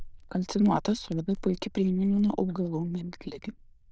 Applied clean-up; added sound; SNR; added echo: neural diffusion model UNIVERSE++.